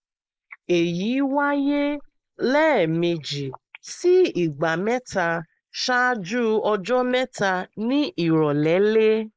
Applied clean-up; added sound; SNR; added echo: neural mask model Resemble Enhance denoiser.